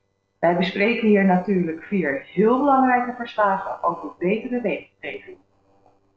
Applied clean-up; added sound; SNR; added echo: neural separator model SepFormer DNS4.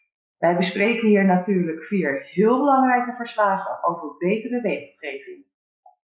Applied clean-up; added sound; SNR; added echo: neural mask model Resemble Enhance denoiser.